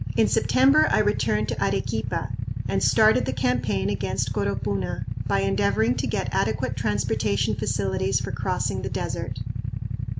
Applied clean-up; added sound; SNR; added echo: none; Idling / Motorcycle; 3 dB; none.